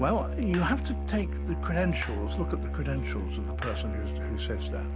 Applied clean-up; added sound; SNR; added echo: none; Musical instrument; -1 dB; none.